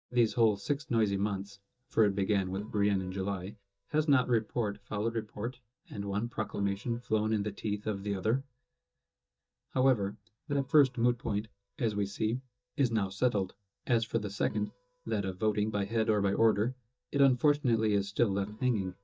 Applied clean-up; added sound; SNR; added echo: neural mask model DeepFilterNet 3.